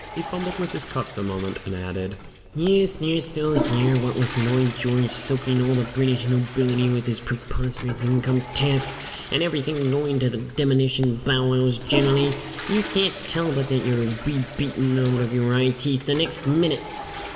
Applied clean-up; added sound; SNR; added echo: none; Toilet flush / Water; 11 dB; reverberation time 1.6 s.